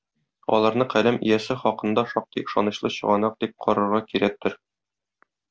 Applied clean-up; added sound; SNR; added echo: none; none; none; none.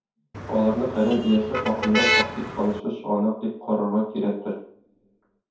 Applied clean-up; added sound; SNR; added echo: none; Motor vehicle (road); 2 dB; reverberation time 0.6 s.